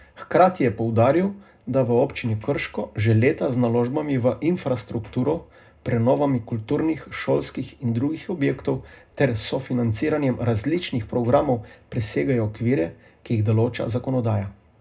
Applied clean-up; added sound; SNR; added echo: none; none; none; reverberation time 0.2 s.